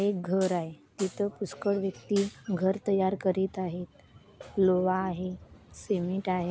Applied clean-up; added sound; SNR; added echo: none; none; none; none.